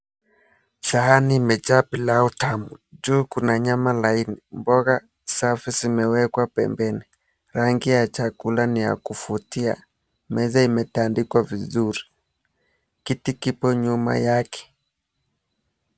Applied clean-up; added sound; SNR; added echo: none; none; none; none.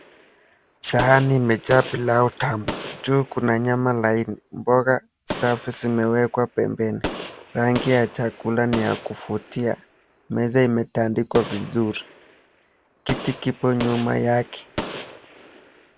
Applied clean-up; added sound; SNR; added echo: none; Gunshot, gunfire; 13 dB; none.